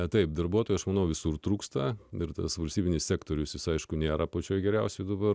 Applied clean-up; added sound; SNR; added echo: none; none; none; none.